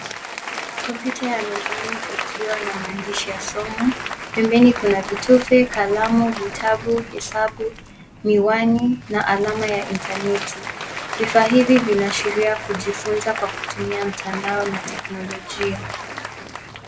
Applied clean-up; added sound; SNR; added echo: none; Applause; 9 dB; none.